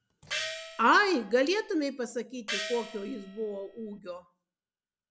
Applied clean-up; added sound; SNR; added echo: none; Gong; 9 dB; none.